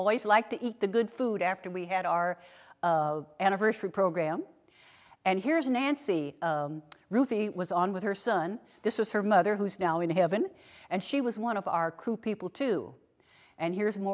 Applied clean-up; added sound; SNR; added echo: none; none; none; none.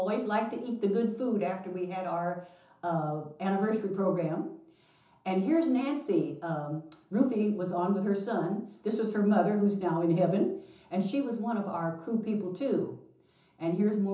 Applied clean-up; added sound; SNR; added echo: none; none; none; reverberation time 0.6 s.